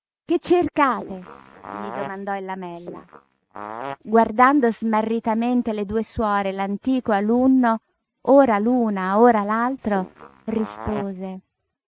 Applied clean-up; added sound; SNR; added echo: neural mask model RNNoise.